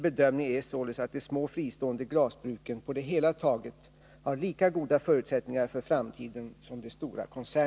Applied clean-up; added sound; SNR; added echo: none; none; none; none.